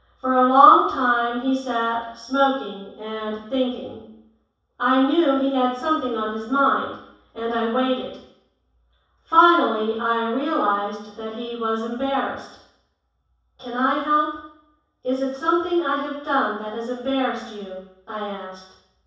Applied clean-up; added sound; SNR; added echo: none; none; none; reverberation time 0.7 s.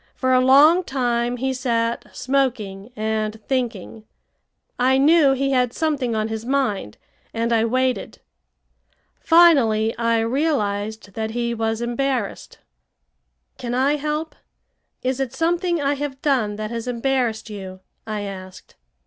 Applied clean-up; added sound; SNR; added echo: none; none; none; none.